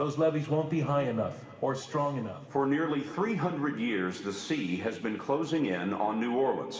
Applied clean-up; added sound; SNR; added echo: none; none; none; reverberation time 2.2 s.